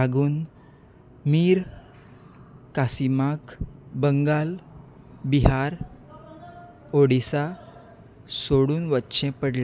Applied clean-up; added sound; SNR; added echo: none; none; none; none.